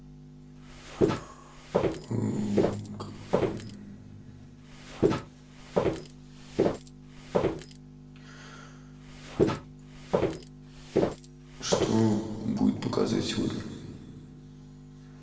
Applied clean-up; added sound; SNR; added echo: none; Walk, footsteps; -4 dB; reverberation time 1.8 s.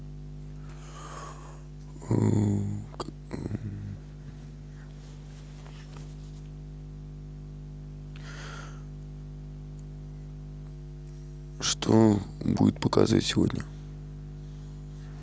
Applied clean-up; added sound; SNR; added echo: none; none; none; none.